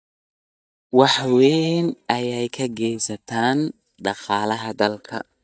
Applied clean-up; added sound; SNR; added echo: neural mask model DeepFilterNet 3.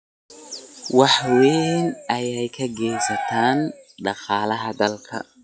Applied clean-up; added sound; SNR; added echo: classical method log-MMSE.